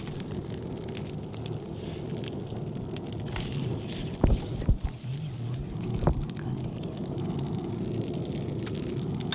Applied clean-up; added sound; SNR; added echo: none; Fire; -1 dB; none.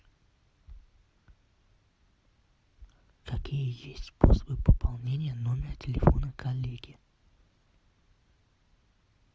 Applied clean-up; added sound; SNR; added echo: none; none; none; none.